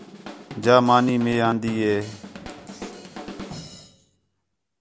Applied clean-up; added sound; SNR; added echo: none; Drum kit; 15 dB; none.